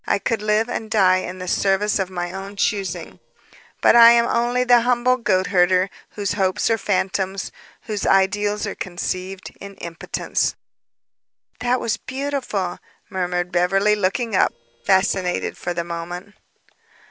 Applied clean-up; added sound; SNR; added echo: neural separator model SepFormer DNS4.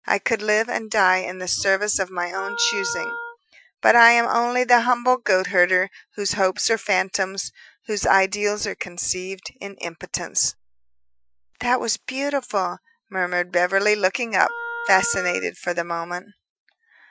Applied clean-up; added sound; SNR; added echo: classical method Wiener filter.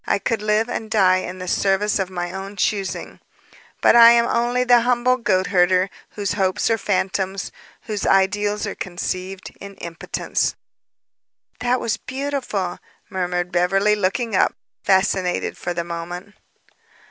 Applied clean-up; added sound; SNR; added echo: none; none; none; none.